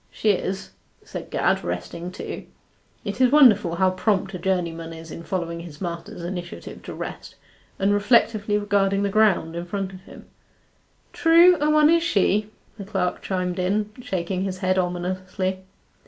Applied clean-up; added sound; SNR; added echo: none; none; none; none.